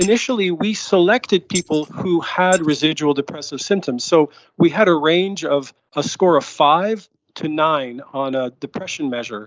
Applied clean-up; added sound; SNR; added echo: neural mask model Resemble Enhance denoiser.